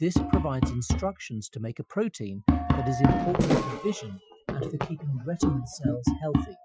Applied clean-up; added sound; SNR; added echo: classical method Wiener filter.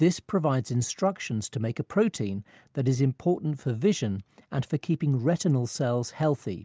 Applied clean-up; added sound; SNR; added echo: none; none; none; none.